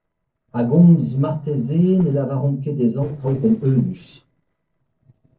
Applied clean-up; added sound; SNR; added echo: neural separator model SepFormer DNS4.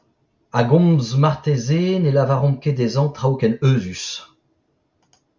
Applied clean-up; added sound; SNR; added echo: none; none; none; none.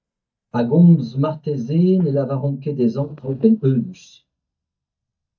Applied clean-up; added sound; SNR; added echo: neural mask model DeepFilterNet 3.